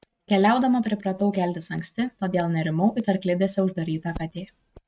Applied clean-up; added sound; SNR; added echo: neural mask model RNNoise.